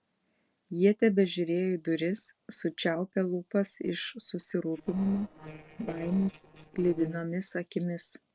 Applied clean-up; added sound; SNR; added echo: neural separator model SepFormer DNS4.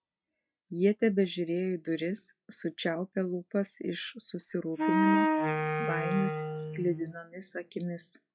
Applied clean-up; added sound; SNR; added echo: classical method log-MMSE.